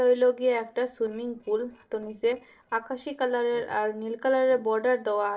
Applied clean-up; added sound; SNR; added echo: neural separator model SepFormer DNS4.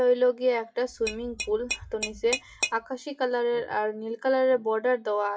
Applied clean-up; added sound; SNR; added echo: classical method WPE with log-MMSE.